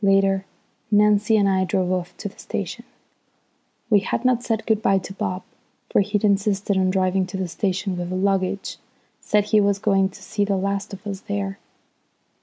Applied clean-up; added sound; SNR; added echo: none; none; none; none.